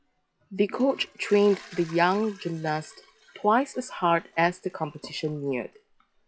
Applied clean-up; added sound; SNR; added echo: classical method log-MMSE.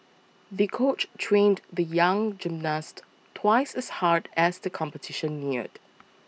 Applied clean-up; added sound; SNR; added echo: none; none; none; none.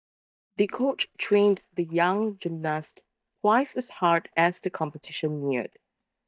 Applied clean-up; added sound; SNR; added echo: neural mask model DeepFilterNet 3.